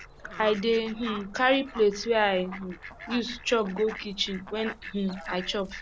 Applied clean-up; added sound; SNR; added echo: none; Fowl; 14 dB; none.